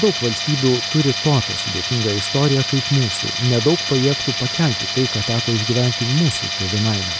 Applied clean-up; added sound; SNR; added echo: none; Tools; 4 dB; none.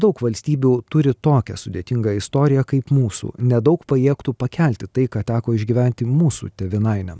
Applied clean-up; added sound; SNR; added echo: none; none; none; none.